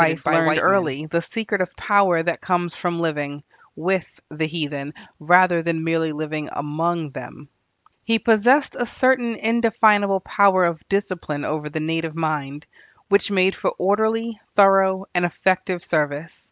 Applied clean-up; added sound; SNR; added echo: none; none; none; none.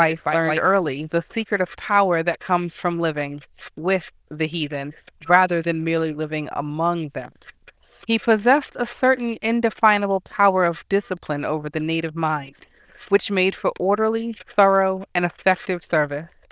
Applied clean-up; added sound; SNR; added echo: neural diffusion model UNIVERSE++.